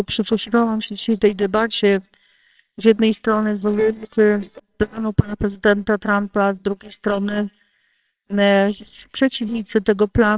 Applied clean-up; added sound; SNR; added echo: neural separator model SepFormer WHAMR!.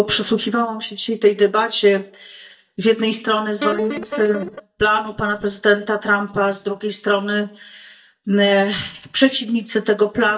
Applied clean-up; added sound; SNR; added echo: neural mask model DeepFilterNet 3.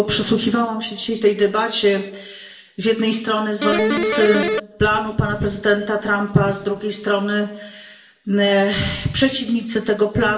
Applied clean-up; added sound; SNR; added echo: none; Electric guitar; 0 dB; reverberation time 0.7 s.